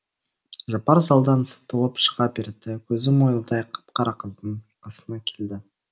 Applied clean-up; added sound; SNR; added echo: none; none; none; none.